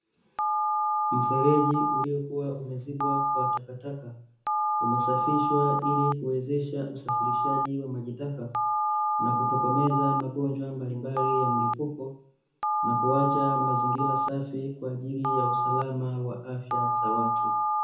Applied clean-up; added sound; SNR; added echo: none; Telephone; -2 dB; reverberation time 0.6 s.